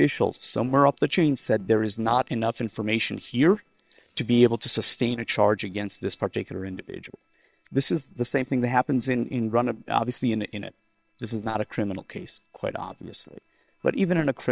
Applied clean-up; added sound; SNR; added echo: neural separator model SepFormer WHAM!.